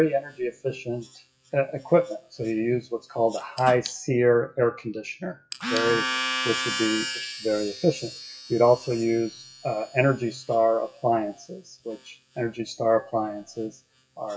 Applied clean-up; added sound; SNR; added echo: classical method WPE with log-MMSE.